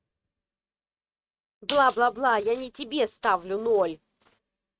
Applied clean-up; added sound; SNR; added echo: neural mask model RNNoise.